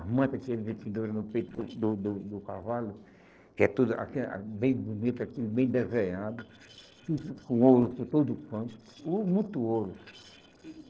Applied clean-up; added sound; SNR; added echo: neural separator model SepFormer DNS4.